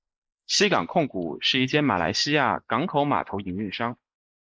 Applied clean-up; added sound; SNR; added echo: neural mask model Resemble Enhance denoiser.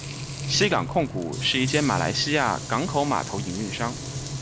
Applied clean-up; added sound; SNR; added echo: none; Frying (food); 6 dB; none.